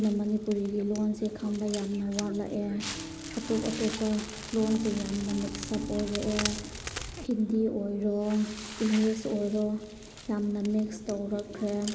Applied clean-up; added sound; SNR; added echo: none; Crackle; 10 dB; none.